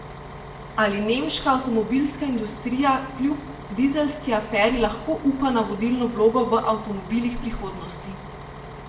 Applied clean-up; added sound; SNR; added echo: none; Bus; 14 dB; reverberation time 0.7 s.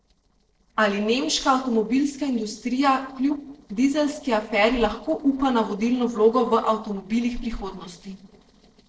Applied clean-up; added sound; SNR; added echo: neural separator model SepFormer DNS4.